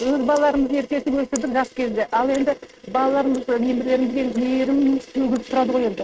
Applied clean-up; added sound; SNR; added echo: neural mask model RNNoise.